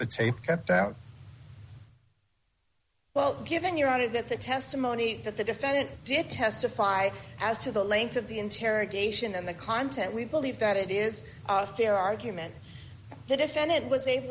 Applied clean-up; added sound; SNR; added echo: none; none; none; none.